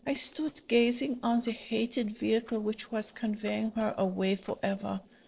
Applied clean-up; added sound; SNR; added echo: neural separator model SepFormer DNS4.